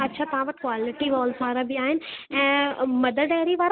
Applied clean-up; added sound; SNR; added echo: none; none; none; none.